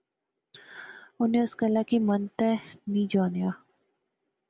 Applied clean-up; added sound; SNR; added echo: none; none; none; none.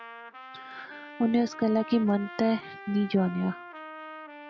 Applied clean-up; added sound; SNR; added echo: none; Trumpet; 15 dB; none.